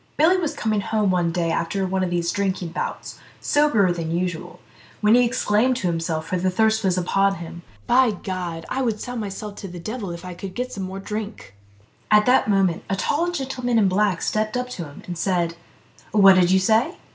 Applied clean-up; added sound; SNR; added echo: none; none; none; none.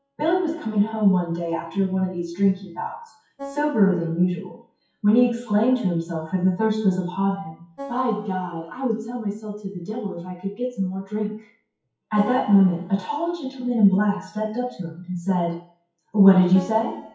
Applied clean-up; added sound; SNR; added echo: classical method WPE with log-MMSE.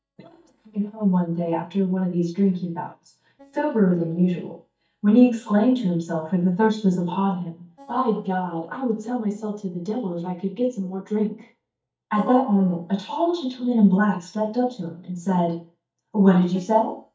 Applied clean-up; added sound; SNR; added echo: neural mask model DeepFilterNet 3.